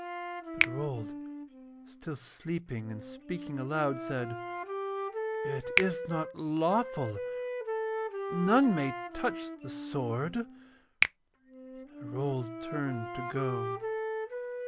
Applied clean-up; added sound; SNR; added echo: none; Wind instrument, woodwind instrument + Finger snapping; 2 dB; none.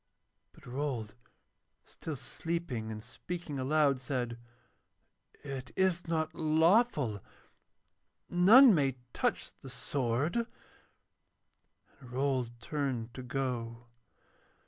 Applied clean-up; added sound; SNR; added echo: none; none; none; none.